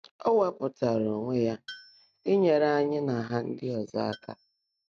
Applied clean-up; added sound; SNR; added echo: neural mask model RNNoise.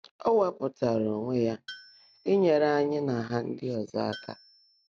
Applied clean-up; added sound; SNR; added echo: none; Tools; 20 dB; none.